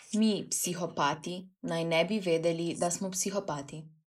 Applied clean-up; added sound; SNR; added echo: neural mask model Resemble Enhance denoiser.